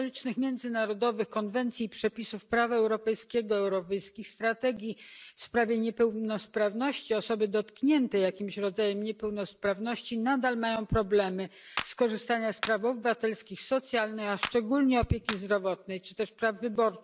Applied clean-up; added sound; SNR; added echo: none; Clapping; 10 dB; none.